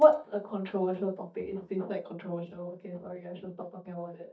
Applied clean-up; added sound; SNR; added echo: neural mask model DeepFilterNet 3.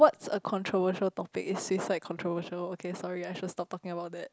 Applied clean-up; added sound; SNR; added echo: none; none; none; none.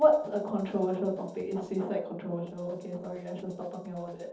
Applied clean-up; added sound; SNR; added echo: neural separator model SepFormer DNS4.